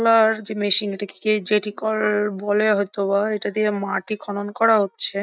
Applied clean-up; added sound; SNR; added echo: neural mask model DeepFilterNet 3.